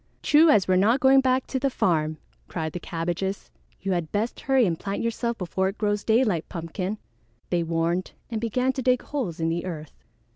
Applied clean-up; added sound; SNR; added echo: none; none; none; none.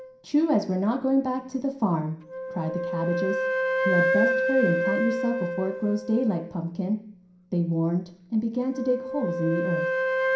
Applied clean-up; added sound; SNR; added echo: none; Wind instrument, woodwind instrument; 2 dB; reverberation time 0.5 s.